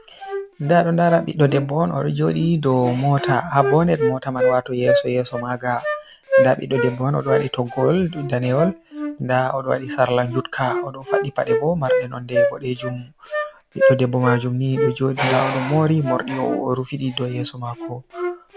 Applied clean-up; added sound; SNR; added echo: none; Wind instrument, woodwind instrument; 4 dB; none.